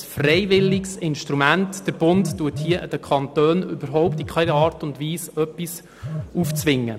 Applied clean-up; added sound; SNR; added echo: none; Telephone; 10 dB; none.